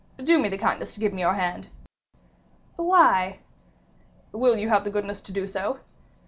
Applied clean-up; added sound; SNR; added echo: none; none; none; none.